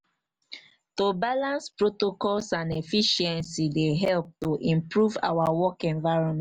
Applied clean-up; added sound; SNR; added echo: none; none; none; none.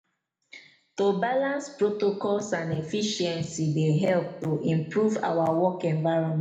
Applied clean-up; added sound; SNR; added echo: none; none; none; reverberation time 0.7 s.